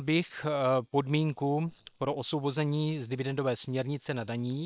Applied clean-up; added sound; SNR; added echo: neural separator model SepFormer WHAM!.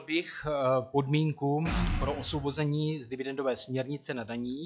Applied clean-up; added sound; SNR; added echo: classical method log-MMSE.